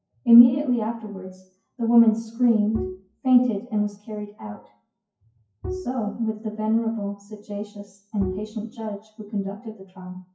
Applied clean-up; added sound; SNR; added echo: classical method WPE with log-MMSE.